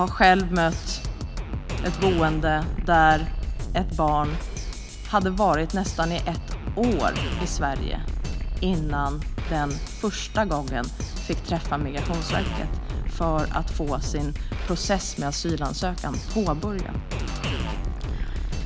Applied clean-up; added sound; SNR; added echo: none; Drum kit; 2 dB; none.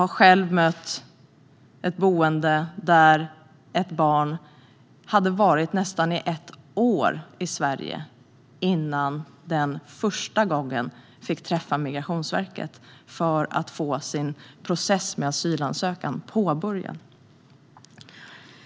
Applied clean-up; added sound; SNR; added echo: none; none; none; none.